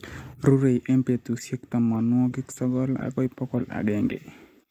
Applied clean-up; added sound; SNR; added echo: neural mask model Resemble Enhance denoiser.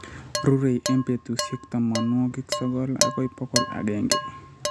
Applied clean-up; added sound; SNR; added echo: none; Dishes, pots, and pans; 5 dB; none.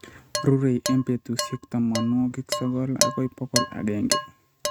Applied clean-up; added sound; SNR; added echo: neural mask model RNNoise.